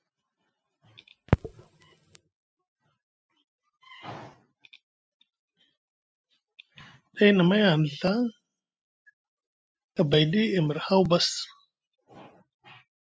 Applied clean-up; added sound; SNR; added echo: classical method spectral subtraction.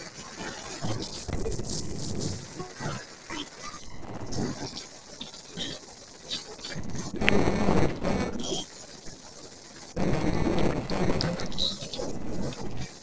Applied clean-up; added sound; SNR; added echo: neural separator model SepFormer DNS4.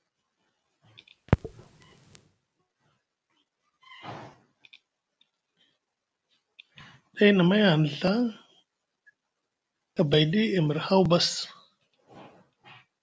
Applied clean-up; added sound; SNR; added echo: none; Crackle; 5 dB; none.